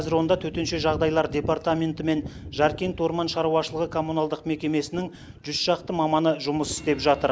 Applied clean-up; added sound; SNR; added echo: none; none; none; none.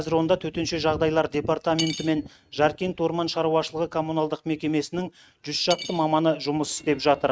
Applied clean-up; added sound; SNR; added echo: neural mask model RNNoise.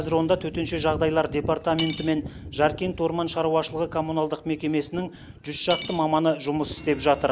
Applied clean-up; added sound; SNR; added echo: none; Cutlery, silverware / Dishes, pots, and pans; 10 dB; none.